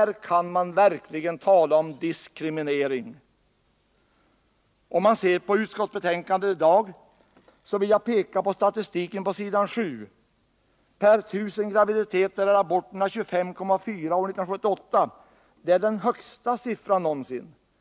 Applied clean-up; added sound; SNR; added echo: none; none; none; none.